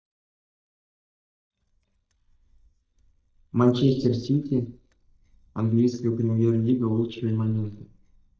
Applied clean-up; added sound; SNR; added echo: neural mask model DeepFilterNet 3.